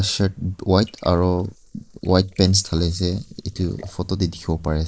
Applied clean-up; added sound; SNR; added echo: neural mask model Resemble Enhance denoiser.